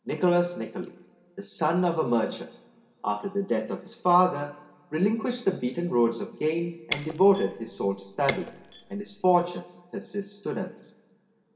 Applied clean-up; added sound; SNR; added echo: none; Shatter; 12 dB; reverberation time 1.4 s.